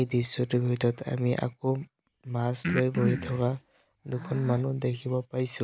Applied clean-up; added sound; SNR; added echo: none; Breathing; 7 dB; none.